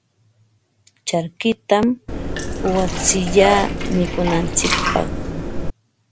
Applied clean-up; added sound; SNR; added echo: none; Liquid; 1 dB; none.